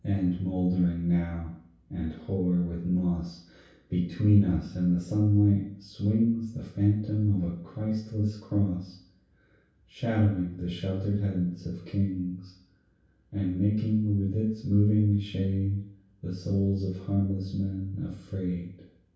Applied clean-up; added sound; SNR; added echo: none; none; none; reverberation time 0.6 s.